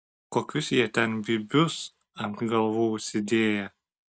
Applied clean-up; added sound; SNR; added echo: none; none; none; none.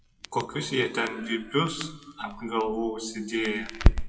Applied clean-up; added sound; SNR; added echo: classical method WPE with log-MMSE.